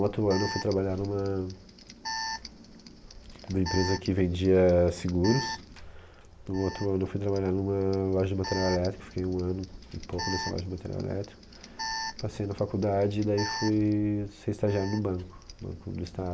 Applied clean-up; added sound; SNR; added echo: none; Alarm; 11 dB; none.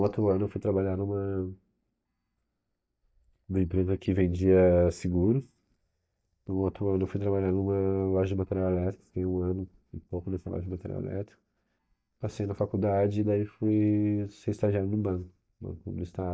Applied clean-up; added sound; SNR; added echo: neural mask model DeepFilterNet 3.